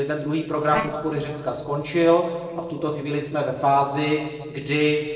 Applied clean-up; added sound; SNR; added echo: neural separator model SepFormer DNS4.